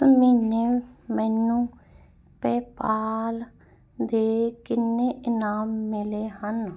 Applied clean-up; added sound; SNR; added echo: none; none; none; none.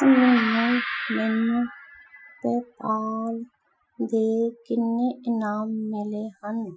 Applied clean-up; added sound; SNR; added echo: classical method Wiener filter.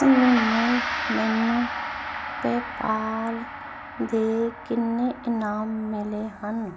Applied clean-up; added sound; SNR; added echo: none; Gong; 7 dB; none.